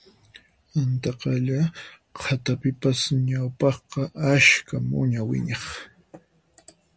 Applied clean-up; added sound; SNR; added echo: none; none; none; none.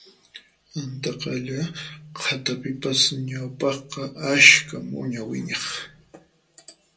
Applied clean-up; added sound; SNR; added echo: none; none; none; reverberation time 0.2 s.